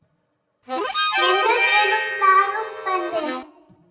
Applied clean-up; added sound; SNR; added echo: none; Harmonica; 0 dB; reverberation time 0.6 s.